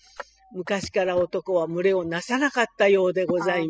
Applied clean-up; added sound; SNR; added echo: classical method spectral subtraction.